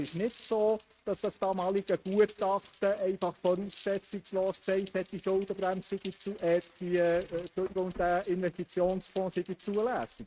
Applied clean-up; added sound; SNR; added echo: neural mask model RNNoise.